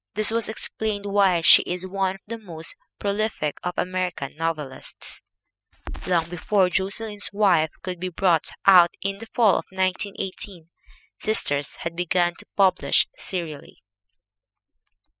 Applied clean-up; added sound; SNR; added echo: classical method spectral subtraction.